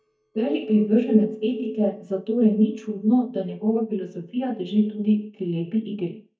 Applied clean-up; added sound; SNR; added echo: neural mask model DeepFilterNet 3.